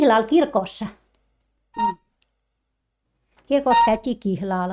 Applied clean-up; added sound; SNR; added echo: neural mask model RNNoise.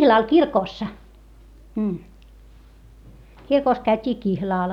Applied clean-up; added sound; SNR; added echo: none; none; none; none.